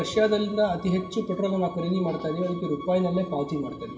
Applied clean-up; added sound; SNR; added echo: none; Bowed string instrument; 16 dB; reverberation time 1.5 s.